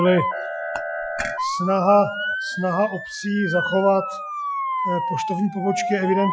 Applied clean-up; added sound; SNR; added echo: classical method Wiener filter.